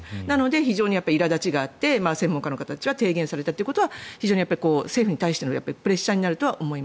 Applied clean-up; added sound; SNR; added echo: none; none; none; none.